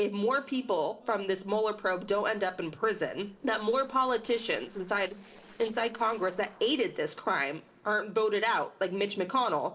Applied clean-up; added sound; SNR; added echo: neural separator model SepFormer DNS4.